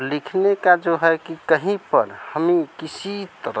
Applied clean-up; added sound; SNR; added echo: none; none; none; none.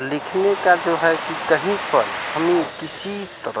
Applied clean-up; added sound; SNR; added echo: none; Domestic sounds, home sounds; 8 dB; none.